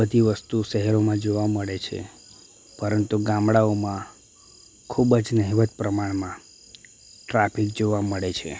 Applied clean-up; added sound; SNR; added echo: none; none; none; none.